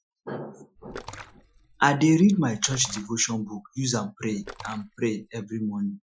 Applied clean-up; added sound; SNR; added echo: classical method Wiener filter.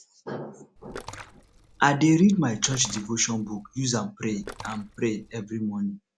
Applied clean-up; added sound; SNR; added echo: none; Splash, splatter; 19 dB; none.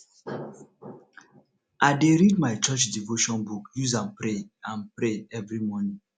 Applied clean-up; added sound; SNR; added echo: none; none; none; none.